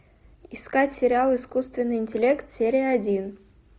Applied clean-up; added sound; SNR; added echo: none; none; none; none.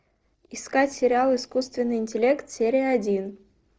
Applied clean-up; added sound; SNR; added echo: neural separator model SepFormer DNS4.